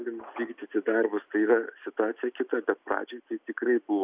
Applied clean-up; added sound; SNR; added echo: none; none; none; none.